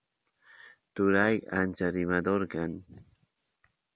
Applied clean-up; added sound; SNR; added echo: none; none; none; none.